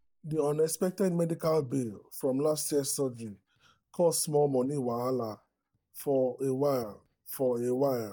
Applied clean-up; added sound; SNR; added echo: neural mask model DeepFilterNet 3.